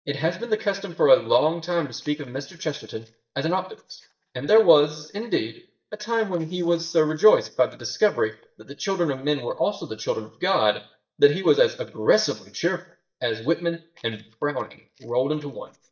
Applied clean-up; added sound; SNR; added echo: neural mask model DeepFilterNet 3.